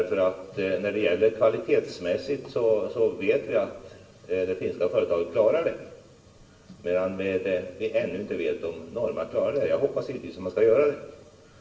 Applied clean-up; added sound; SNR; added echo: none; none; none; reverberation time 0.7 s.